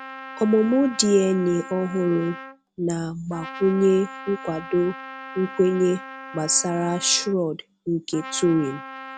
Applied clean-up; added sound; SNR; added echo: none; Trumpet; 15 dB; none.